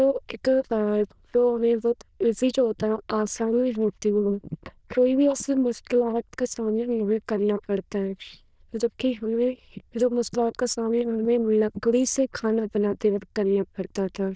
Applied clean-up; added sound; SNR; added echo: neural diffusion model UNIVERSE++.